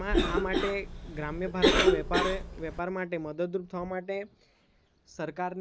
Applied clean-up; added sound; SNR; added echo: none; Cough; -3 dB; none.